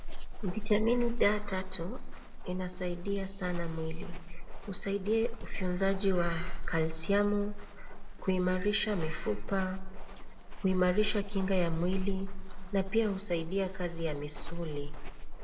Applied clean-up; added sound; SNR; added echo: none; Walk, footsteps; 0 dB; reverberation time 0.6 s.